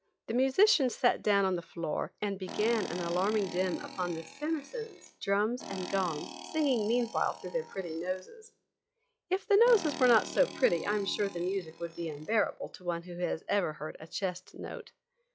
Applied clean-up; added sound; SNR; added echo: classical method log-MMSE.